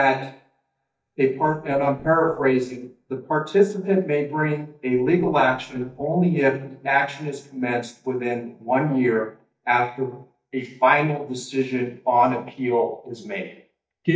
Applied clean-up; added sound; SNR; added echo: neural mask model DeepFilterNet 3.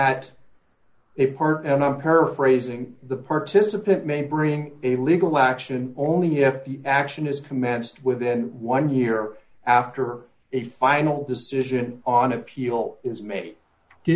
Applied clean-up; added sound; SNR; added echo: none; none; none; none.